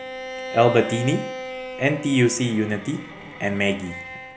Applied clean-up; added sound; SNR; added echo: none; Bowed string instrument; 11 dB; none.